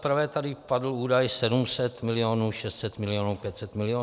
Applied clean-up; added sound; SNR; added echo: none; none; none; none.